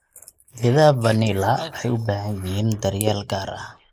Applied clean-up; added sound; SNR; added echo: neural mask model Resemble Enhance denoiser.